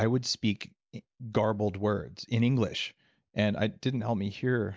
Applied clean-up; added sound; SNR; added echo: none; none; none; none.